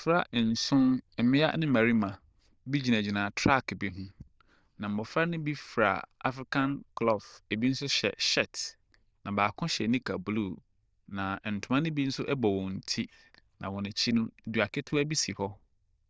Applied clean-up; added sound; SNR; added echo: neural diffusion model UNIVERSE++.